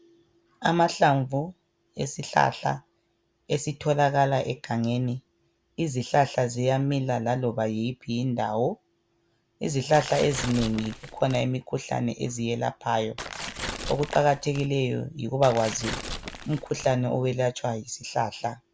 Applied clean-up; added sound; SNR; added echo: none; Tearing; 9 dB; none.